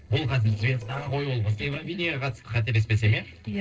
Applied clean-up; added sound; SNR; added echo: neural separator model SepFormer DNS4.